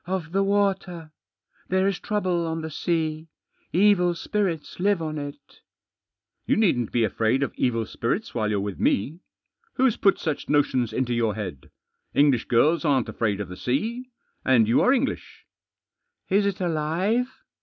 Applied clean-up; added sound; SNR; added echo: none; none; none; none.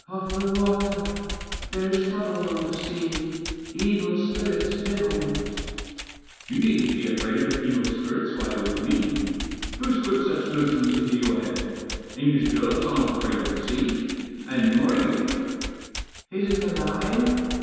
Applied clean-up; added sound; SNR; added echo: none; Computer keyboard; 10 dB; reverberation time 2.1 s.